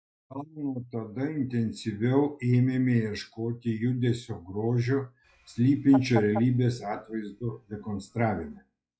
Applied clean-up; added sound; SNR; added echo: classical method log-MMSE.